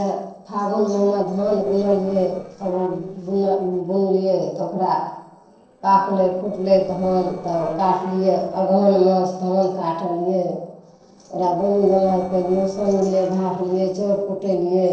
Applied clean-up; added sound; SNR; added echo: neural separator model SepFormer DNS4.